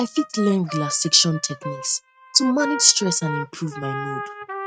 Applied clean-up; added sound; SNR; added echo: neural mask model RNNoise.